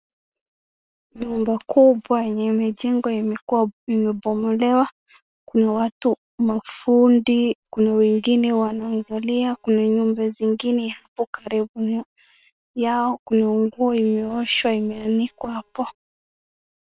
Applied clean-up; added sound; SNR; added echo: neural separator model SepFormer WHAM!.